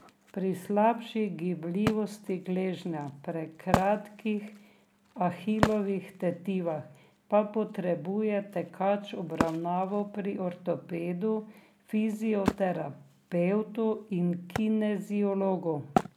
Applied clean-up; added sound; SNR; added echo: none; Wood; 8 dB; none.